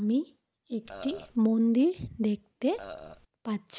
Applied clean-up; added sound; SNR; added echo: none; Burping, eructation; 15 dB; none.